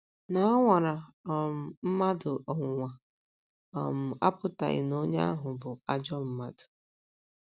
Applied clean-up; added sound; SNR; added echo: none; none; none; none.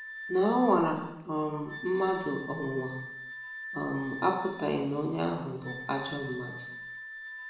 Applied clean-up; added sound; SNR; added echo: none; Wind instrument, woodwind instrument; 12 dB; reverberation time 0.9 s.